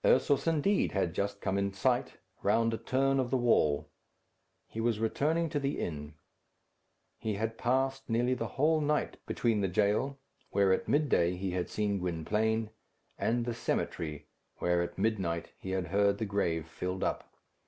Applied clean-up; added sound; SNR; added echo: none; none; none; none.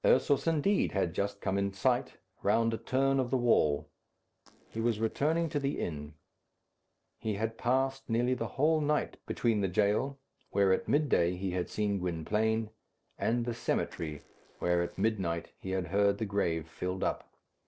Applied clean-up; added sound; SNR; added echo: neural separator model SepFormer DNS4.